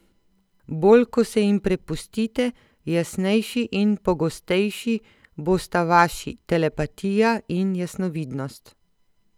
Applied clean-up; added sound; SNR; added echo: none; none; none; none.